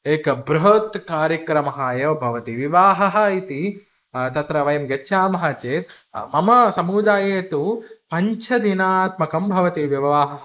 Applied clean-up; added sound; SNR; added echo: neural mask model Resemble Enhance denoiser.